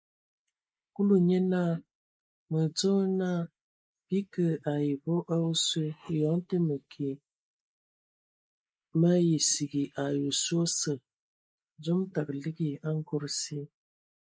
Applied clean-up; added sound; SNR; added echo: neural mask model Resemble Enhance denoiser.